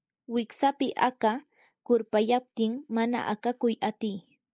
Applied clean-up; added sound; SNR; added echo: neural mask model Resemble Enhance denoiser.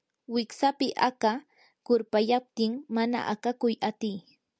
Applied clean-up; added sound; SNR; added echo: none; none; none; none.